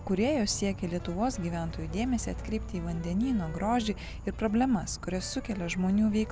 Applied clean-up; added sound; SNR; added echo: none; Insect; 10 dB; none.